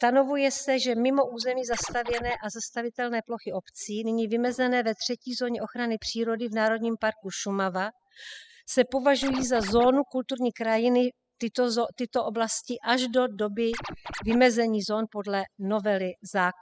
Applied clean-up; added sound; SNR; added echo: classical method spectral subtraction.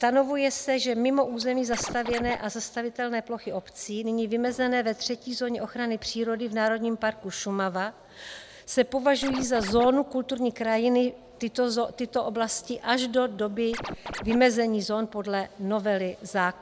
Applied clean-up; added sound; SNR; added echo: none; Scratching (performance technique); 9 dB; none.